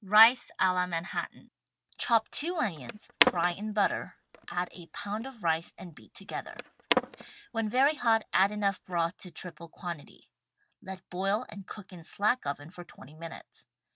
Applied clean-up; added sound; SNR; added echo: neural mask model RNNoise.